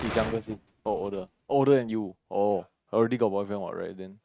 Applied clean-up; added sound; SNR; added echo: neural mask model RNNoise.